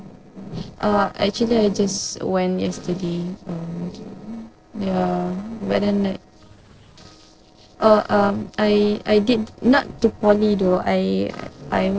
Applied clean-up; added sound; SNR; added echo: neural separator model SepFormer DNS4.